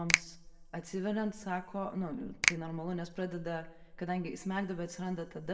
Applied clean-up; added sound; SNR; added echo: none; Finger snapping; 1 dB; reverberation time 0.8 s.